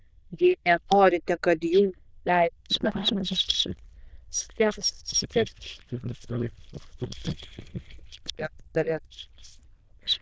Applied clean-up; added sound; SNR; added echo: neural diffusion model UNIVERSE++.